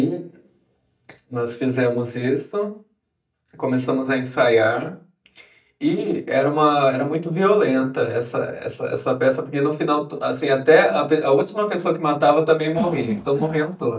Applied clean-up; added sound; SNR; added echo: neural mask model DeepFilterNet 3.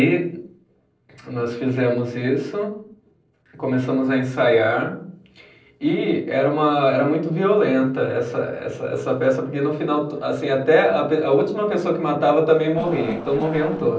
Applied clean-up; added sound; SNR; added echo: neural separator model SepFormer DNS4.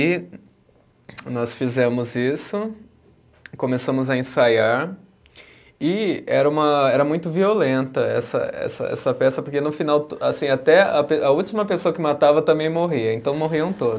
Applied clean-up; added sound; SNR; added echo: none; none; none; none.